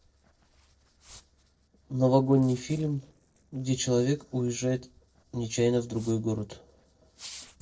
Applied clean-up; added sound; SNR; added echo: neural separator model SepFormer DNS4.